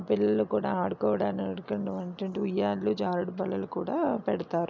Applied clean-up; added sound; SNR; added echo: none; none; none; none.